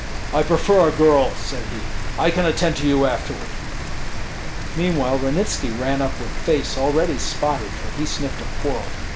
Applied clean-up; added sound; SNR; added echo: none; Rain; 3 dB; none.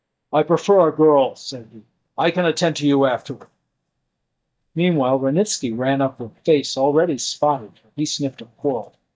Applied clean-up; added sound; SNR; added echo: neural mask model DeepFilterNet 3.